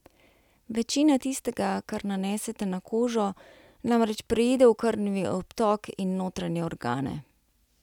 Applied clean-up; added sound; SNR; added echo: none; none; none; none.